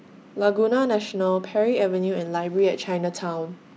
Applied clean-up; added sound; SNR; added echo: none; none; none; none.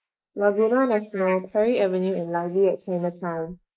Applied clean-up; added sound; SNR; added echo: neural mask model Resemble Enhance denoiser.